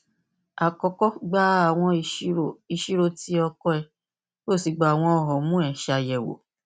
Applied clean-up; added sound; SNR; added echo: none; none; none; none.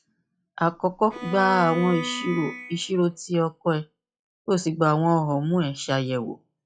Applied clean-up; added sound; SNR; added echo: classical method log-MMSE.